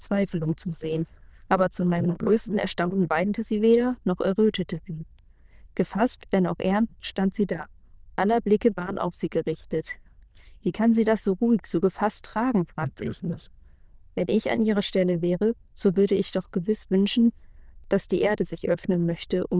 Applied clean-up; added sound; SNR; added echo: neural diffusion model UNIVERSE++.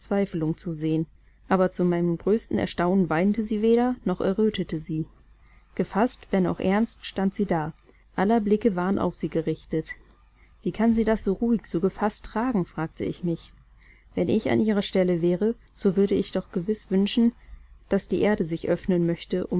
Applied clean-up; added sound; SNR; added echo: none; none; none; none.